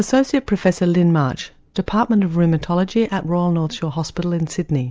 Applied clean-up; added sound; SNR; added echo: none; none; none; none.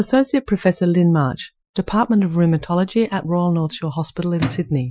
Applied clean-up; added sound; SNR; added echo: classical method Wiener filter.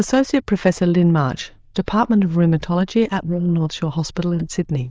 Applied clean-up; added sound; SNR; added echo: neural diffusion model UNIVERSE++.